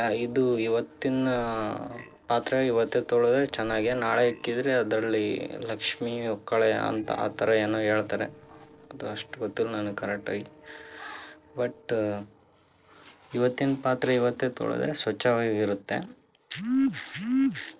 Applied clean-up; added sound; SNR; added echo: neural separator model SepFormer DNS4.